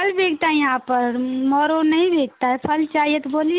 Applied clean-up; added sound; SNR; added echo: none; none; none; none.